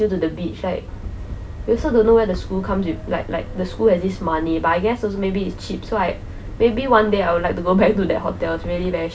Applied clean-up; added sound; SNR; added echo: none; Subway, metro, underground; 15 dB; none.